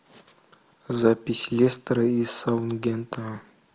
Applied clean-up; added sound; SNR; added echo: none; none; none; none.